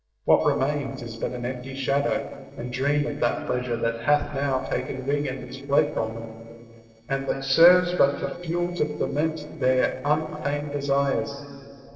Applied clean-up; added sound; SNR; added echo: neural separator model SepFormer DNS4.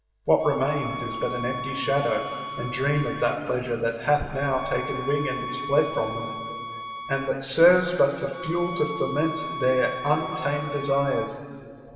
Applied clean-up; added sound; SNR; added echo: none; Bowed string instrument; 9 dB; reverberation time 2.5 s.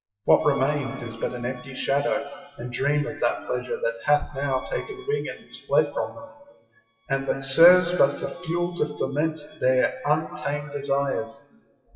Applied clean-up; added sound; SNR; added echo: classical method WPE with log-MMSE.